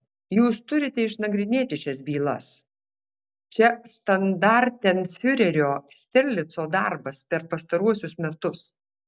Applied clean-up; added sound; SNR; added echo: none; none; none; none.